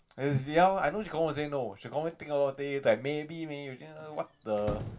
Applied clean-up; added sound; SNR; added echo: none; Squeak / Slam / Wood; 17 dB; reverberation time 0.2 s.